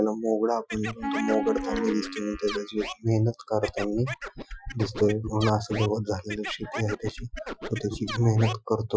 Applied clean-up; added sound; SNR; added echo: classical method Wiener filter.